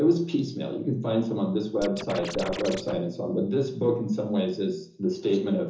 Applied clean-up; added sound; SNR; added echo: none; Scratching (performance technique); 12 dB; reverberation time 0.6 s.